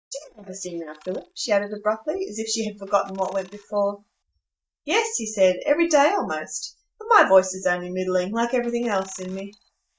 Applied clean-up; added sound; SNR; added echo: neural mask model DeepFilterNet 3.